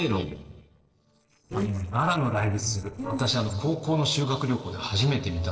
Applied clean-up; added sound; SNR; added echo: neural separator model SepFormer DNS4.